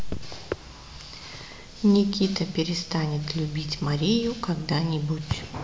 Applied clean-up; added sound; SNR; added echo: none; none; none; none.